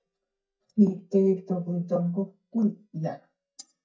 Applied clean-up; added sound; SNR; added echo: neural mask model DeepFilterNet 3.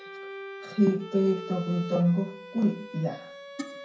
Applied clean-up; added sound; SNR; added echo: none; Bowed string instrument; 14 dB; reverberation time 0.5 s.